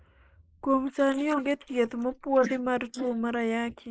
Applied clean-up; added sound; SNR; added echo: neural mask model Resemble Enhance denoiser.